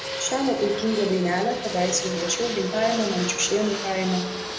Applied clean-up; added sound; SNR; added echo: none; Fixed-wing aircraft, airplane; 6 dB; reverberation time 0.6 s.